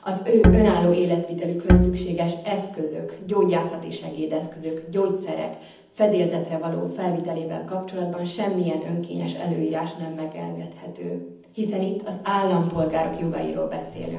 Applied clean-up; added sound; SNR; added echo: none; Bowed string instrument; -4 dB; reverberation time 0.8 s.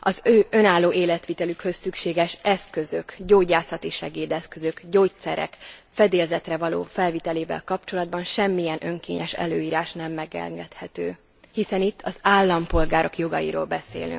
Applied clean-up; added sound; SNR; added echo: none; none; none; none.